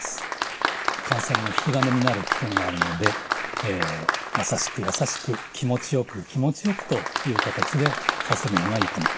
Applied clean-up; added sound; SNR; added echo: none; Applause; 1 dB; none.